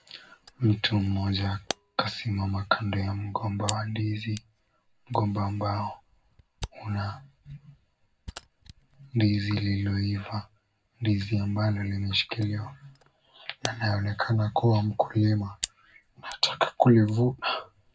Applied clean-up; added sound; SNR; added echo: none; Camera; 18 dB; reverberation time 0.3 s.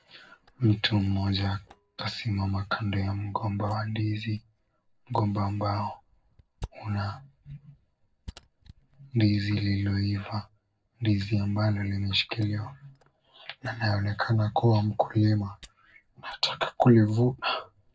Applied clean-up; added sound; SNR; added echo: neural separator model SepFormer DNS4.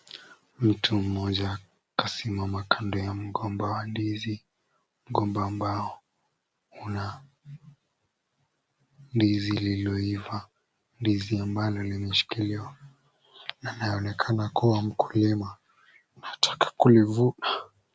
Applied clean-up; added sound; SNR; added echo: none; none; none; none.